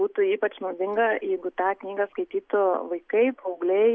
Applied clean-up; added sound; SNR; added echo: none; none; none; none.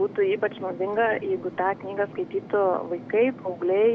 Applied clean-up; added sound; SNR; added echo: none; Fixed-wing aircraft, airplane; 16 dB; none.